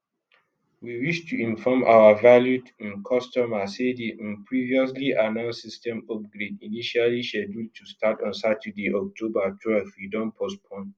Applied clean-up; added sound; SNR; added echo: none; none; none; none.